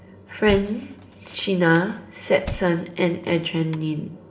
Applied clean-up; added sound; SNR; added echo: none; Thump, thud; 15 dB; reverberation time 0.5 s.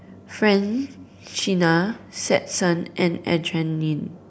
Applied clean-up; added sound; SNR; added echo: none; none; none; none.